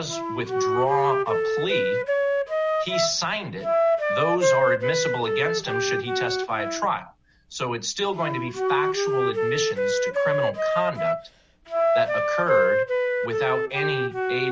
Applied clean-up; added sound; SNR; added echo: none; Wind instrument, woodwind instrument; -4 dB; none.